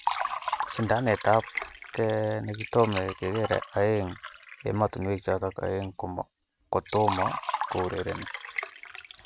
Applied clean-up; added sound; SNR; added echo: none; Liquid; 7 dB; none.